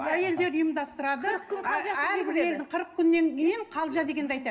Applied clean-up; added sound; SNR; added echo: none; none; none; reverberation time 2.1 s.